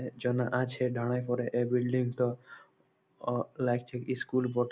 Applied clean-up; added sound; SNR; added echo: none; none; none; none.